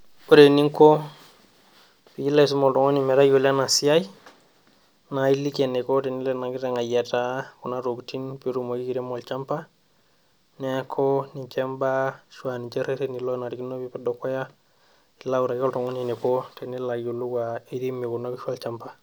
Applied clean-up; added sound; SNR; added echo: none; none; none; none.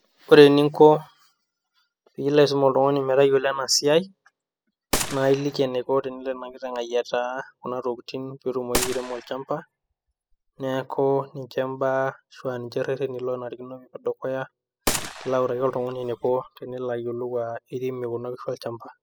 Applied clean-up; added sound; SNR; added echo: classical method spectral subtraction.